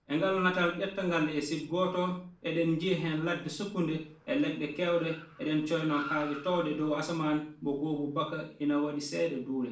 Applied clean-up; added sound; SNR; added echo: neural separator model SepFormer DNS4.